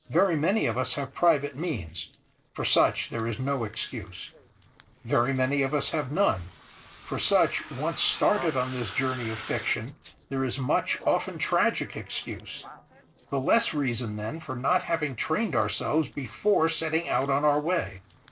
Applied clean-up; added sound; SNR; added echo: neural separator model SepFormer DNS4.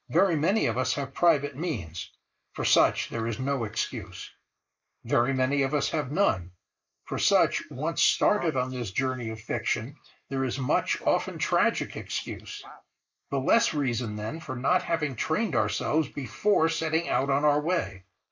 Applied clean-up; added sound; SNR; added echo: neural mask model Resemble Enhance denoiser.